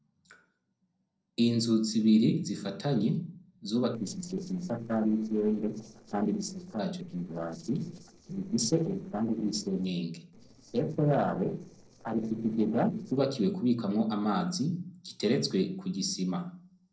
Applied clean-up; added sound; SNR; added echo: neural separator model SepFormer DNS4.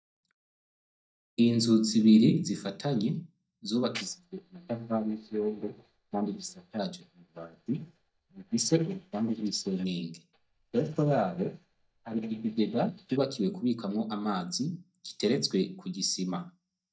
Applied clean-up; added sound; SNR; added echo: neural mask model DeepFilterNet 3.